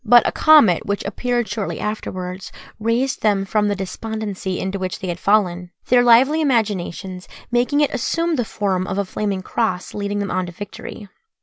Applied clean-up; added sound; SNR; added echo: none; none; none; none.